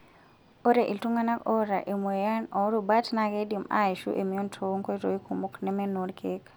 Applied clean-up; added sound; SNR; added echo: none; none; none; none.